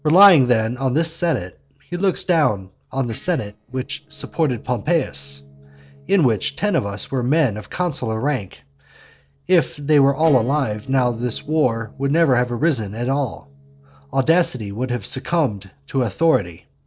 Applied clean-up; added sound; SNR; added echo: neural separator model SepFormer DNS4.